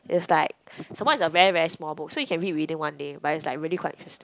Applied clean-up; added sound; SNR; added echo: none; none; none; none.